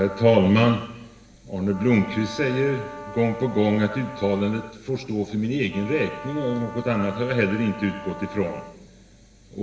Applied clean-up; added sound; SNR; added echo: none; Brass instrument; 16 dB; reverberation time 1.0 s.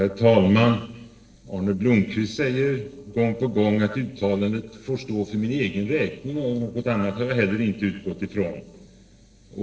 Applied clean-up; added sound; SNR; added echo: neural separator model SepFormer DNS4.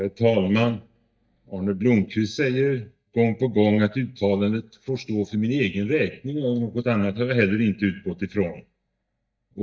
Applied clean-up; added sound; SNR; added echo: neural mask model DeepFilterNet 3.